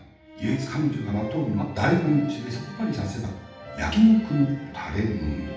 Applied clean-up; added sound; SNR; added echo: none; none; none; reverberation time 0.8 s.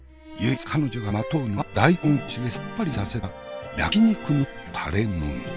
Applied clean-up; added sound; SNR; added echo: none; none; none; none.